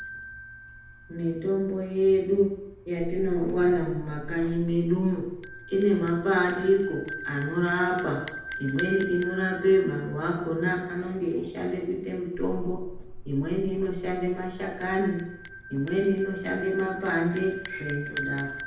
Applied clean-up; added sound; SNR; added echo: none; Bell; 0 dB; reverberation time 0.8 s.